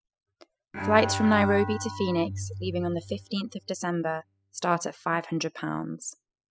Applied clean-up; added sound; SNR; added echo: classical method spectral subtraction.